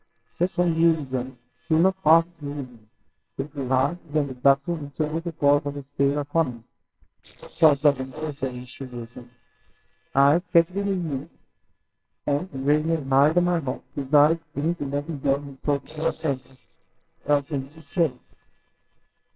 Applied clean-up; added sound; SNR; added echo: neural separator model SepFormer WHAMR!.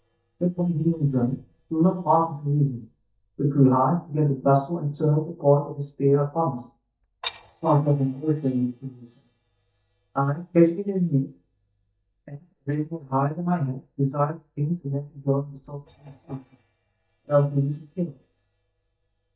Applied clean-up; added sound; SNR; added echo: neural mask model DeepFilterNet 3.